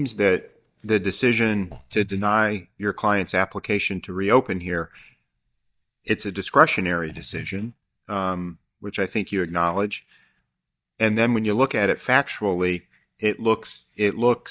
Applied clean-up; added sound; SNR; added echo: neural mask model DeepFilterNet 3.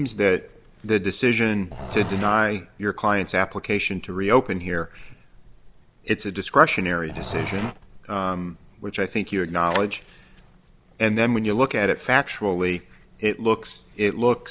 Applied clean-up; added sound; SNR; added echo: none; Growling; 10 dB; none.